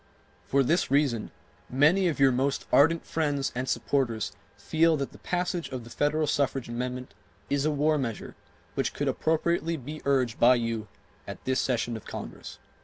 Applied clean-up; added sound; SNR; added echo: none; none; none; none.